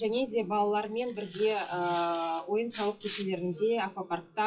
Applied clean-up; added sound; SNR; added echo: classical method WPE with log-MMSE.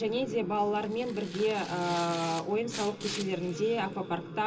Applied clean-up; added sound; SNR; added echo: none; Tearing; 14 dB; reverberation time 0.2 s.